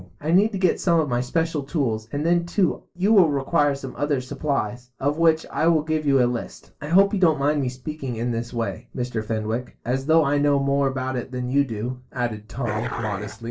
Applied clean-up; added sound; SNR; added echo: neural separator model SepFormer DNS4.